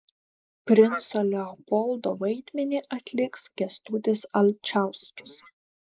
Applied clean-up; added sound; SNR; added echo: neural mask model Resemble Enhance denoiser.